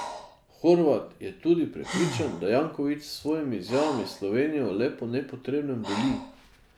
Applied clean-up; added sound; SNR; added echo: none; Breathing; 12 dB; none.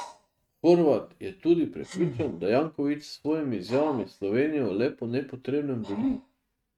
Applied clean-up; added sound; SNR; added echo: neural mask model RNNoise.